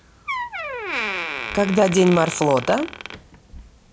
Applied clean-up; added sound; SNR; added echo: none; Door; 8 dB; none.